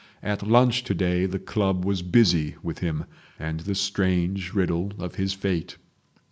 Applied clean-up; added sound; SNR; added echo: none; none; none; none.